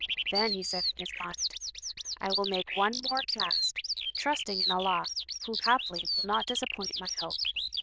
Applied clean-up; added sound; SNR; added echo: neural diffusion model UNIVERSE++.